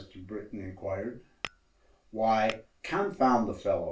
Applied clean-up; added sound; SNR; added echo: none; Tap / Glass; 14 dB; reverberation time 0.2 s.